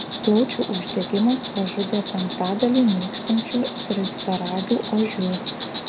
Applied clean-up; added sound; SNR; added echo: none; Insect; 5 dB; none.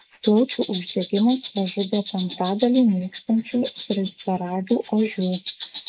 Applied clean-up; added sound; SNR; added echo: neural mask model Resemble Enhance denoiser.